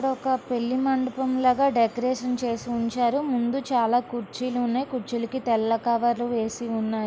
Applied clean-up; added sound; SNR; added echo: none; none; none; none.